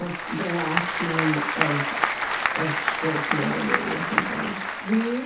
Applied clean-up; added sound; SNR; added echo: none; Applause / Crowd; -2 dB; reverberation time 0.5 s.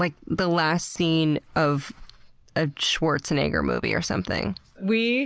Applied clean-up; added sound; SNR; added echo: none; none; none; none.